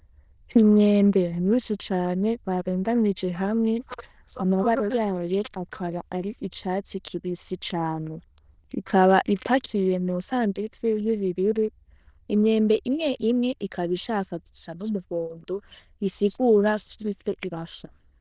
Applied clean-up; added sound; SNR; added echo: neural diffusion model UNIVERSE++.